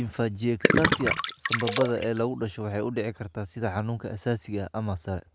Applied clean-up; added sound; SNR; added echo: none; Gurgling; -3 dB; none.